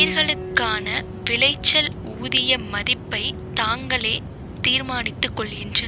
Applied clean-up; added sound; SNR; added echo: none; Piano; 14 dB; none.